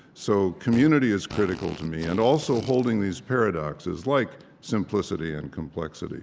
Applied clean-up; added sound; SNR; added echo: none; Fart; 16 dB; none.